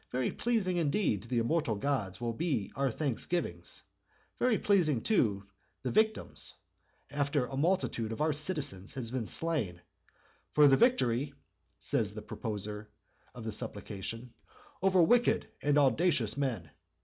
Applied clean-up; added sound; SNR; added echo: none; none; none; none.